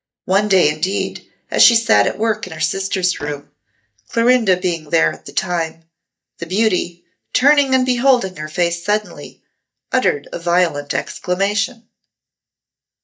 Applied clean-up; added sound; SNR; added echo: neural mask model DeepFilterNet 3.